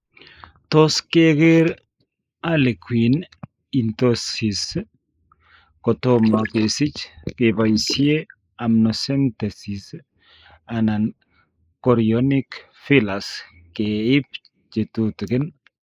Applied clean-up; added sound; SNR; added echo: neural mask model Resemble Enhance denoiser.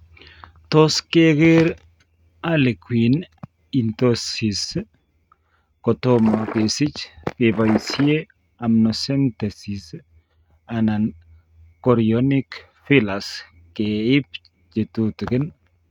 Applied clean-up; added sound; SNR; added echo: neural mask model RNNoise.